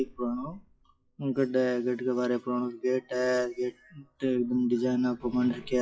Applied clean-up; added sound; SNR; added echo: classical method WPE with log-MMSE.